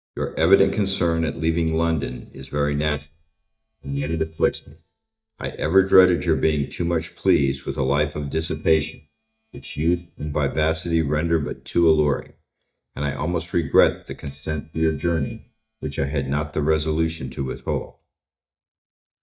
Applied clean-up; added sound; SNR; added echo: neural mask model DeepFilterNet 3.